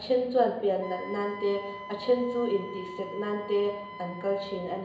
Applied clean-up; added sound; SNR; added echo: none; Wind instrument, woodwind instrument; 14 dB; reverberation time 0.8 s.